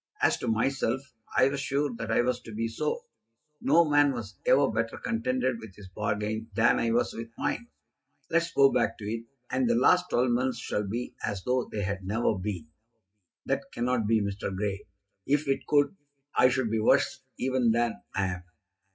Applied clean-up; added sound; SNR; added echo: none; none; none; reverberation time 0.3 s.